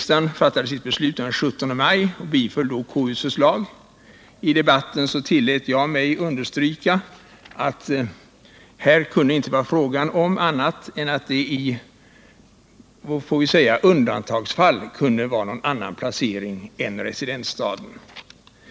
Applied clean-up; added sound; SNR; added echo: none; none; none; none.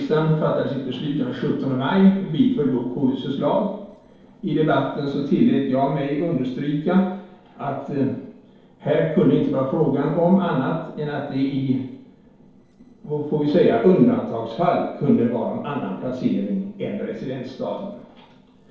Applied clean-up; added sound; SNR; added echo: neural separator model SepFormer DNS4.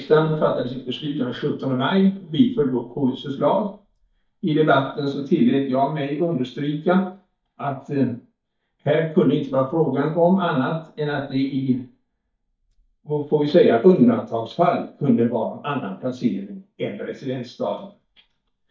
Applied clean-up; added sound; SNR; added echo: neural mask model DeepFilterNet 3.